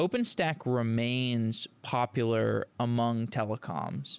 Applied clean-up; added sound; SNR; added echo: none; none; none; none.